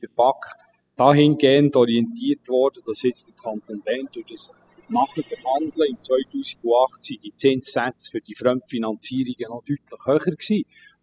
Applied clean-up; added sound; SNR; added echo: classical method spectral subtraction.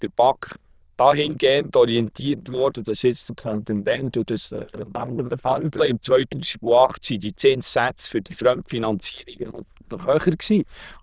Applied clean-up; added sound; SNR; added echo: neural diffusion model UNIVERSE++.